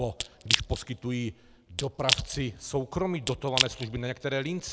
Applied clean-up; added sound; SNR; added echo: none; Crack / Crushing; 1 dB; none.